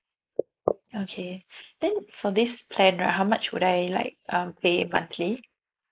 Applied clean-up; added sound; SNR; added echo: neural mask model Resemble Enhance denoiser.